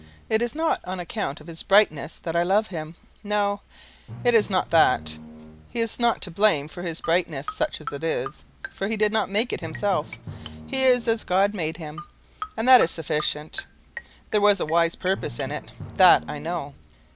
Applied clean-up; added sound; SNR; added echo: none; Drum + Marimba, xylophone; 16 dB; none.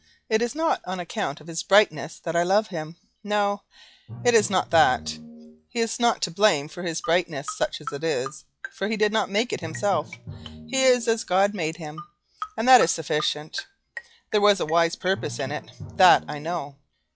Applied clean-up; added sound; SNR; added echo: classical method log-MMSE.